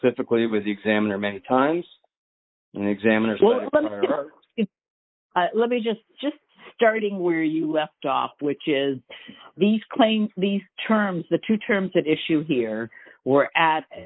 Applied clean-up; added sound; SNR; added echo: neural mask model Resemble Enhance denoiser.